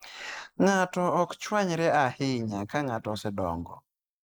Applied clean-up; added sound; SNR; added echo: neural mask model Resemble Enhance denoiser.